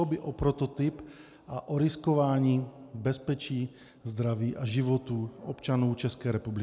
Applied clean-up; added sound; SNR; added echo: none; none; none; none.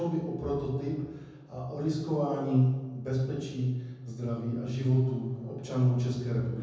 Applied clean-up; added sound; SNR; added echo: none; none; none; reverberation time 1.1 s.